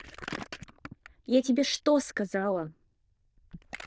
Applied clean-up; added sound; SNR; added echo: neural diffusion model UNIVERSE++.